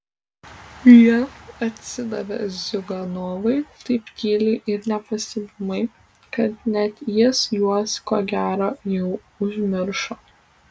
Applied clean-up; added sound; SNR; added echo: none; none; none; none.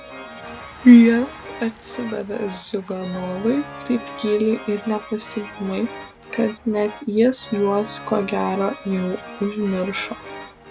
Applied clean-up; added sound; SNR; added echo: none; Organ; 16 dB; none.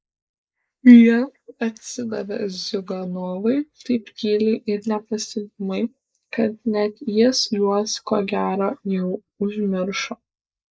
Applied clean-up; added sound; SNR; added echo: neural mask model Resemble Enhance denoiser.